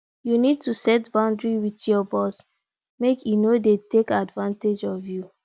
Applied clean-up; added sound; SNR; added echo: none; none; none; none.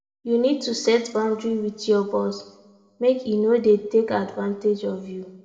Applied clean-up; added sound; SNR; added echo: none; none; none; reverberation time 0.8 s.